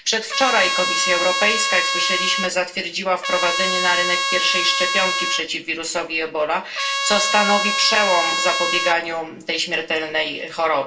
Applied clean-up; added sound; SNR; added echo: none; Trumpet; 1 dB; reverberation time 0.2 s.